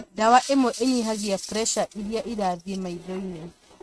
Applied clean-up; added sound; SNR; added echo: neural mask model RNNoise.